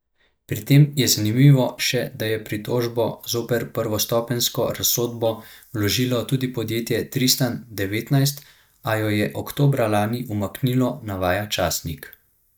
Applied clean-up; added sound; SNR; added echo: neural mask model DeepFilterNet 3.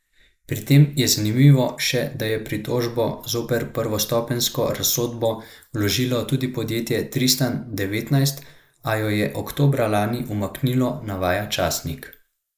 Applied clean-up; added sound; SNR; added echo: neural mask model Resemble Enhance denoiser.